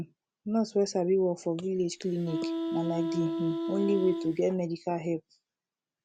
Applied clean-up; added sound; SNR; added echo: none; Wind instrument, woodwind instrument; 3 dB; none.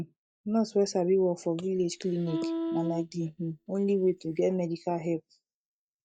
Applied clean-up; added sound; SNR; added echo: neural mask model DeepFilterNet 3.